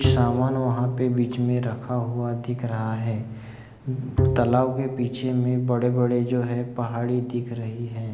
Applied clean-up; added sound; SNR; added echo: none; Bowed string instrument; 6 dB; none.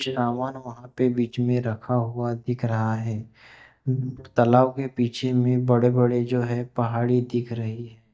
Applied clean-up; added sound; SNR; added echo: neural mask model DeepFilterNet 3.